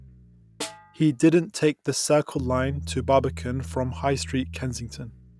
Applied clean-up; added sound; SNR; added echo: none; Snare drum + Bass guitar; 12 dB; none.